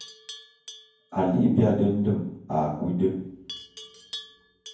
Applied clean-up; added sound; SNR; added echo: none; Livestock, farm animals, working animals; 19 dB; reverberation time 0.9 s.